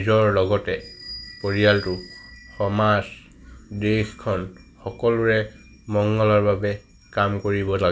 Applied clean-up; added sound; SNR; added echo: none; none; none; none.